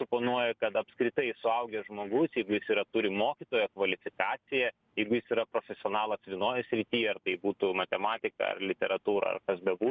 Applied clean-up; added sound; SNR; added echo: none; none; none; none.